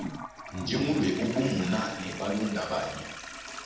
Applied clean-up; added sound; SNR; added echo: none; Toilet flush; 10 dB; reverberation time 0.8 s.